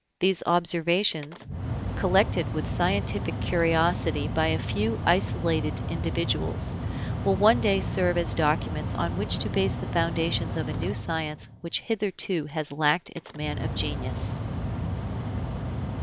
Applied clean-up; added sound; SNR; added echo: none; Mechanical fan; 4 dB; none.